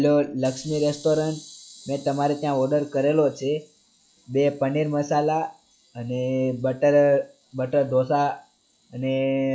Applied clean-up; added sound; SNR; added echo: classical method log-MMSE.